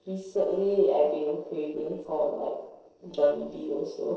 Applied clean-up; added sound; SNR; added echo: neural separator model SepFormer DNS4.